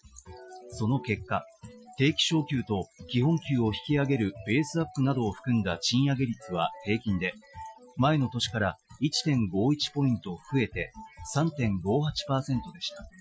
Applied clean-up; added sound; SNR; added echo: classical method Wiener filter.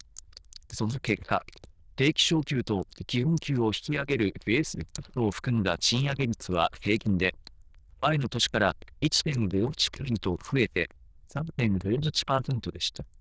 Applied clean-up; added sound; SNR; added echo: neural diffusion model UNIVERSE++.